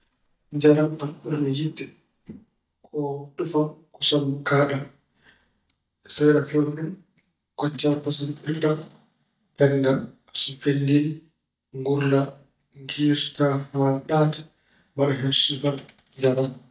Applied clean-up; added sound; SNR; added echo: neural mask model DeepFilterNet 3.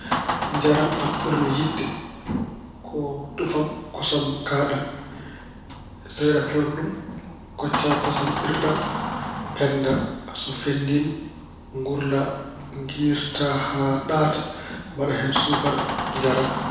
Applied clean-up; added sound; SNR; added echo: none; Door; 6 dB; reverberation time 1.0 s.